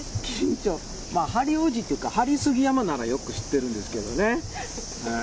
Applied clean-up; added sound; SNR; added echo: none; none; none; none.